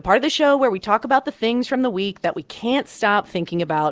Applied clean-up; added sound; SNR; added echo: none; none; none; none.